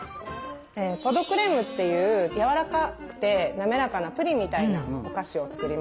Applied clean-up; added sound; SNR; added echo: none; Brass instrument; 17 dB; none.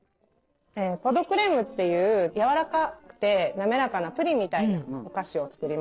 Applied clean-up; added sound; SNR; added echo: neural separator model SepFormer DNS4.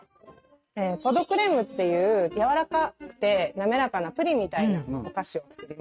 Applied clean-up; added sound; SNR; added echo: neural mask model RNNoise.